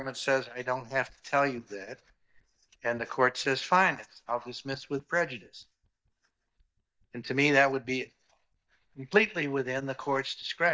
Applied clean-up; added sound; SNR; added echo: neural mask model DeepFilterNet 3.